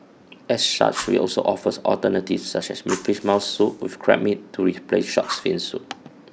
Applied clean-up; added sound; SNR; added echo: none; Fire; 18 dB; none.